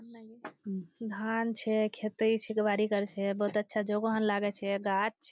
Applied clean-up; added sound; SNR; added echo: none; none; none; none.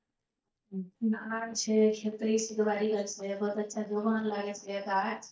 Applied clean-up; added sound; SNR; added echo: neural mask model DeepFilterNet 3.